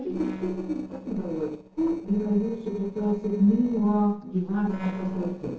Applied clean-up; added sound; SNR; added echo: neural separator model SepFormer DNS4.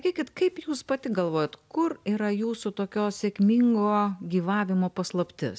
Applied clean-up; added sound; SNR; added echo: none; none; none; none.